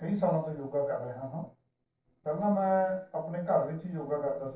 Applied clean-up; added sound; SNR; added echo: neural separator model SepFormer DNS4.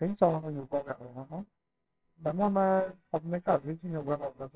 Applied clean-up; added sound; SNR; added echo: neural separator model SepFormer WHAMR!.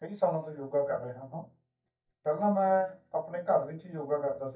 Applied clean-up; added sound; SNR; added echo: neural mask model DeepFilterNet 3.